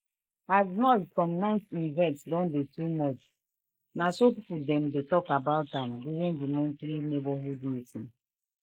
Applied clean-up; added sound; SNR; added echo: neural mask model Resemble Enhance denoiser.